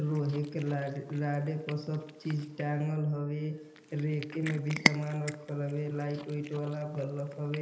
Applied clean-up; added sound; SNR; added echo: none; Cat; 7 dB; reverberation time 1.4 s.